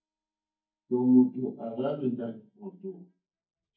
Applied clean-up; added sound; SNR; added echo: neural mask model DeepFilterNet 3.